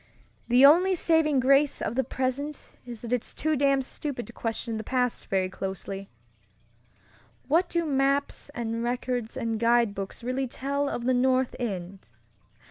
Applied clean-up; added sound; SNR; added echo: none; none; none; none.